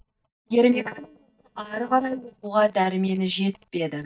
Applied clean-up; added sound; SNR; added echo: neural mask model DeepFilterNet 3.